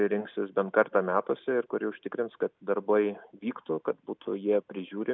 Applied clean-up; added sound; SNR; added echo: none; none; none; none.